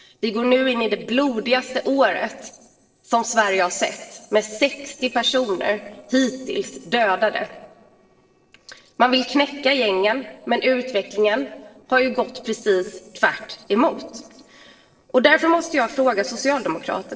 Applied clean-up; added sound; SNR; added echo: neural separator model SepFormer DNS4.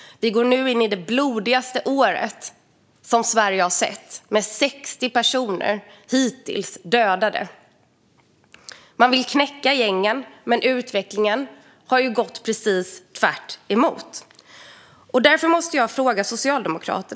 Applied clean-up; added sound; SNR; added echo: none; none; none; none.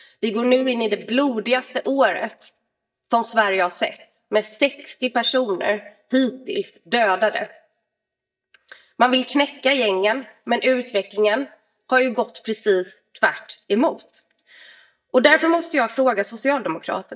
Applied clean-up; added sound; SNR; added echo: neural mask model DeepFilterNet 3.